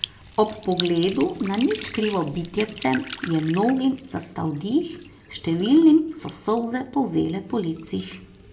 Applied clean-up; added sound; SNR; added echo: none; Trickle, dribble / Sink (filling or washing); 12 dB; reverberation time 0.3 s.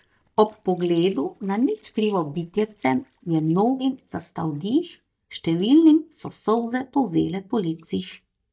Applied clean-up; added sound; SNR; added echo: neural mask model DeepFilterNet 3.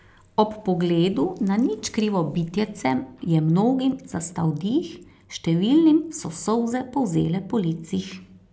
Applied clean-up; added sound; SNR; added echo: none; none; none; none.